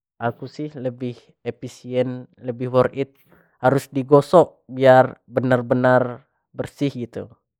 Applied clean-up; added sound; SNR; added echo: neural mask model Resemble Enhance denoiser.